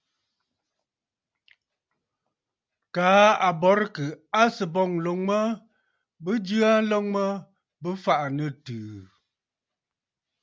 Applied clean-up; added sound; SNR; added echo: none; none; none; none.